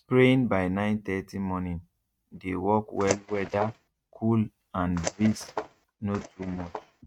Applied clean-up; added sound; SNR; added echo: neural mask model RNNoise.